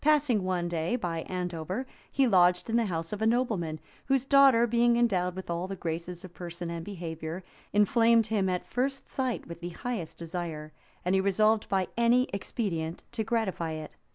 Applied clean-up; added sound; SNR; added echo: none; none; none; none.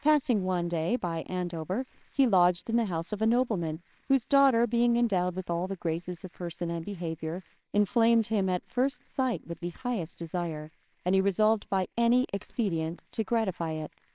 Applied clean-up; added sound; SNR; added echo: neural separator model SepFormer WHAMR!.